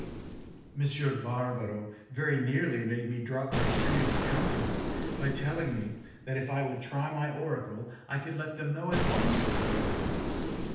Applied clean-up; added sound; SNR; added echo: none; Explosion; 1 dB; reverberation time 0.9 s.